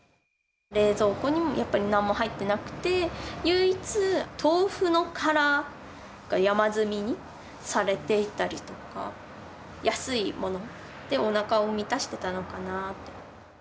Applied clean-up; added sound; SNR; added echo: none; none; none; none.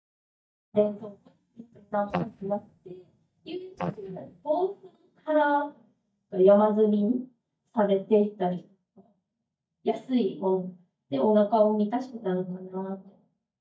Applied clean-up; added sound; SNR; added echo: neural mask model DeepFilterNet 3.